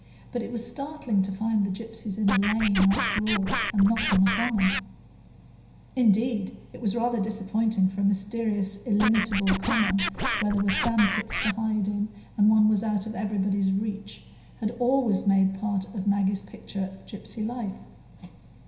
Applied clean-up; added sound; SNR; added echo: none; Scratching (performance technique); 3 dB; reverberation time 0.9 s.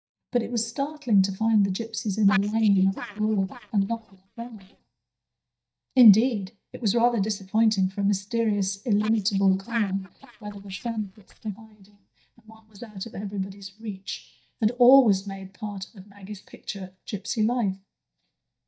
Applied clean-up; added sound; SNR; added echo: neural mask model DeepFilterNet 3.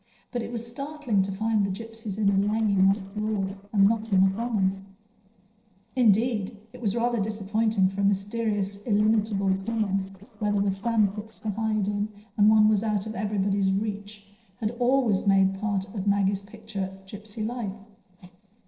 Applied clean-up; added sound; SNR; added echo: neural separator model SepFormer DNS4.